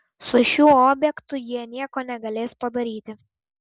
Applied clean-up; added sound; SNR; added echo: none; none; none; none.